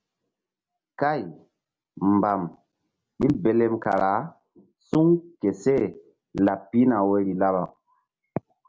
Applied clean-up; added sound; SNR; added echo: none; none; none; none.